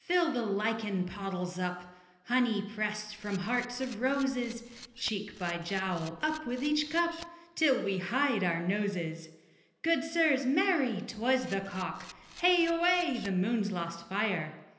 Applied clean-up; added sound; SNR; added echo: none; Camera; 19 dB; reverberation time 0.8 s.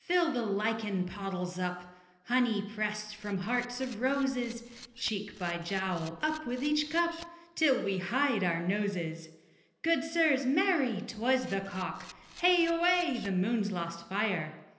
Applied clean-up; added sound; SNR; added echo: neural separator model SepFormer DNS4.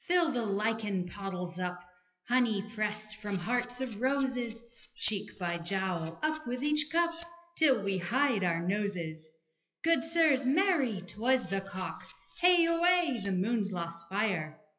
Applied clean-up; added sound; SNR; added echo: classical method WPE with log-MMSE.